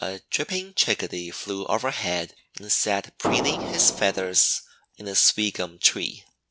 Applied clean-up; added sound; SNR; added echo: none; Fireworks; 3 dB; none.